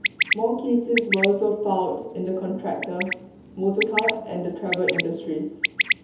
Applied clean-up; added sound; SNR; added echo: none; Bird; 4 dB; reverberation time 0.8 s.